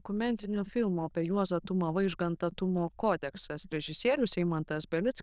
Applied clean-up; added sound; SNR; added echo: neural diffusion model UNIVERSE++.